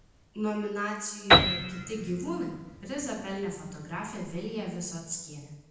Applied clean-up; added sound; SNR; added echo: none; Piano; -3 dB; reverberation time 0.9 s.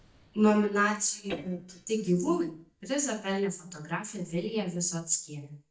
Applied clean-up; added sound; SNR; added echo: neural mask model DeepFilterNet 3.